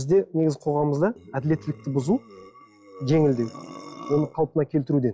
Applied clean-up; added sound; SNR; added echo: classical method log-MMSE.